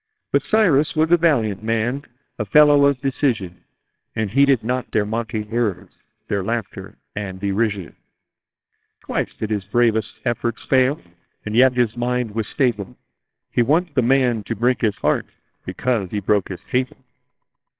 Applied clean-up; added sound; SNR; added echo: neural separator model SepFormer WHAMR!.